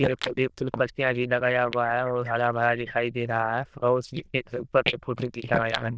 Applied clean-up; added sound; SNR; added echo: neural diffusion model UNIVERSE++.